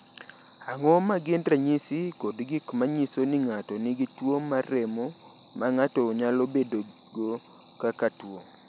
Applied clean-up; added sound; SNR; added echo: none; none; none; none.